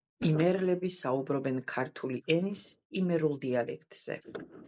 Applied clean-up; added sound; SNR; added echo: neural mask model Resemble Enhance denoiser.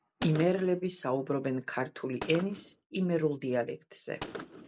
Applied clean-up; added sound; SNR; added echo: none; Gunshot, gunfire; 14 dB; none.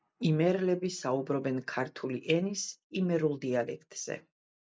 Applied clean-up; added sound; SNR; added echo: none; none; none; none.